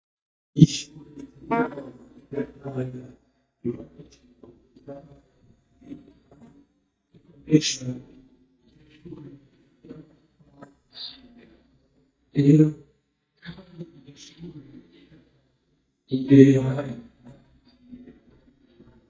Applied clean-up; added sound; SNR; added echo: neural mask model DeepFilterNet 3.